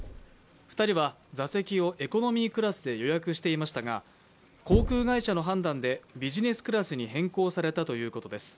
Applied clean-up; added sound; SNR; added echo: none; Knock; 10 dB; none.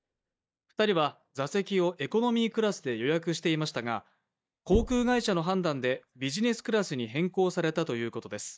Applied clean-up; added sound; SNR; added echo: neural mask model DeepFilterNet 3.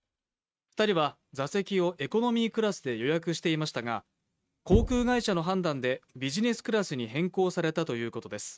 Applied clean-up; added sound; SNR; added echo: neural mask model RNNoise.